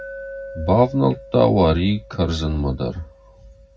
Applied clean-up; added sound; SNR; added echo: none; Glass; 18 dB; reverberation time 0.4 s.